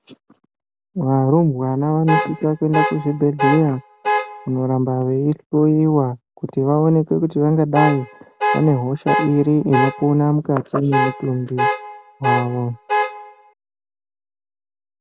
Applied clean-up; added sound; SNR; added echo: none; Alarm / Car; 3 dB; none.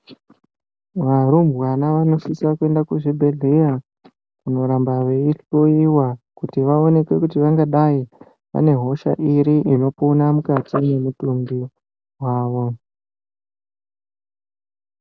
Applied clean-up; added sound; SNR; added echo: none; none; none; none.